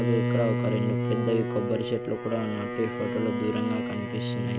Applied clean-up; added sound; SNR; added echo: none; Bowed string instrument; -1 dB; none.